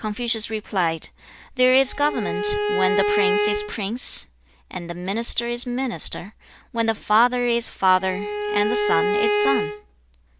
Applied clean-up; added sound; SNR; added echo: none; Bowed string instrument; 0 dB; none.